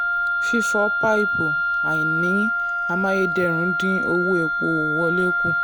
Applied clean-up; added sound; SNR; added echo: none; Wind instrument, woodwind instrument; -3 dB; none.